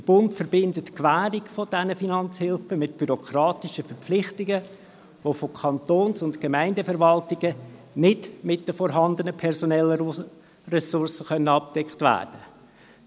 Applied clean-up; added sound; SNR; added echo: none; none; none; none.